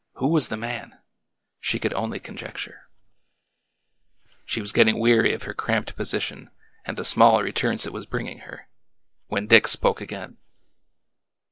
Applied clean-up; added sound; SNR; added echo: neural mask model Resemble Enhance denoiser.